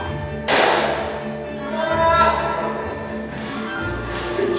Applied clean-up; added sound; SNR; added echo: none; Wind instrument, woodwind instrument; 13 dB; reverberation time 0.8 s.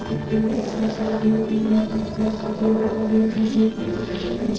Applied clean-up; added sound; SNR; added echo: neural separator model SepFormer DNS4.